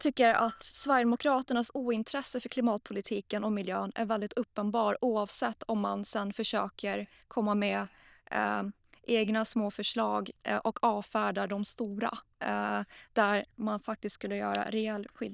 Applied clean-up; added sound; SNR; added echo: neural diffusion model UNIVERSE++.